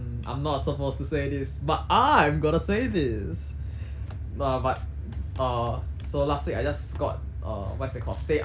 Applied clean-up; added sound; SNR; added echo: none; none; none; none.